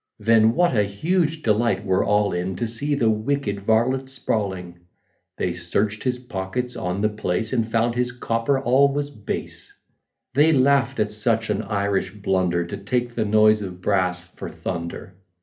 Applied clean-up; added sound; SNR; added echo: none; none; none; reverberation time 0.3 s.